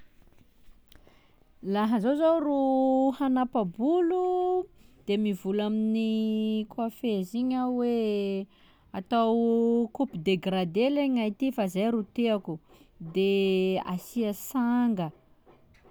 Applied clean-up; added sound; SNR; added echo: none; none; none; none.